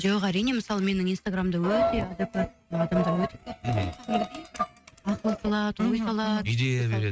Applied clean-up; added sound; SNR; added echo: neural mask model RNNoise.